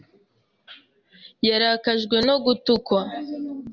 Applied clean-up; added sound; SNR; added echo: none; none; none; none.